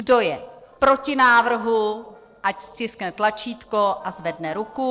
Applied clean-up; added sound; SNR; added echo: neural separator model SepFormer DNS4.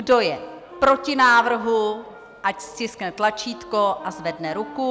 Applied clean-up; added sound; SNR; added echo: none; Wind instrument, woodwind instrument; 20 dB; none.